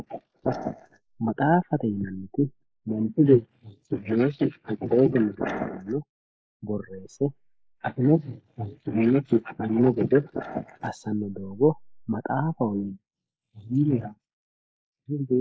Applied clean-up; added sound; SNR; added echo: neural mask model Resemble Enhance denoiser.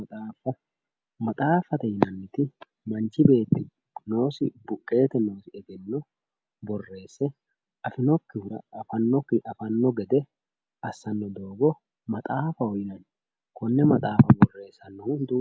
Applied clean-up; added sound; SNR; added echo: none; none; none; none.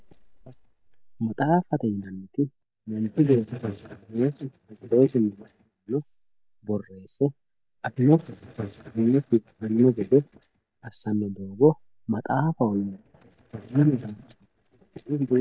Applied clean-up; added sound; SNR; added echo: neural mask model DeepFilterNet 3.